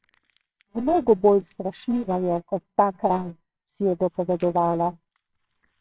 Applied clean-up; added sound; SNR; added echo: neural separator model SepFormer WHAMR!.